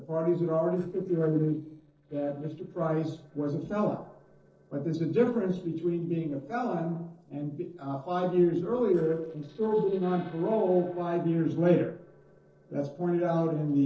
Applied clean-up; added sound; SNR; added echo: neural separator model SepFormer DNS4.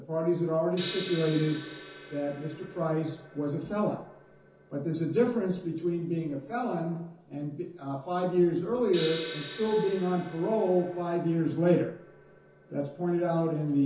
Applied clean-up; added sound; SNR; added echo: none; Gong; 10 dB; reverberation time 0.9 s.